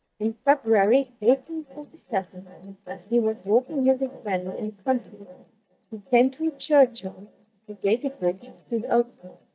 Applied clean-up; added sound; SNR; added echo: neural mask model DeepFilterNet 3.